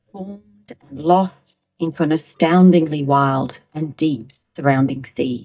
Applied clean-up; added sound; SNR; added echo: neural mask model DeepFilterNet 3.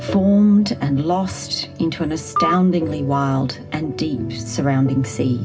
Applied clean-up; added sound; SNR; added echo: none; Telephone; 7 dB; reverberation time 0.4 s.